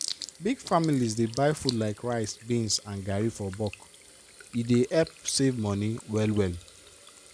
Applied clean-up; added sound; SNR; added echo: none; Sink (filling or washing) / Water tap, faucet; 15 dB; none.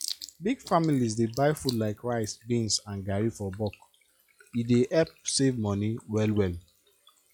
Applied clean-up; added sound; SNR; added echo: classical method log-MMSE.